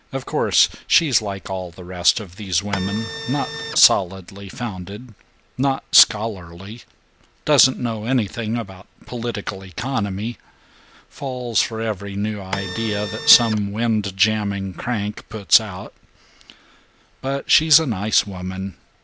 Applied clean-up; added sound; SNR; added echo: none; Printer; 7 dB; none.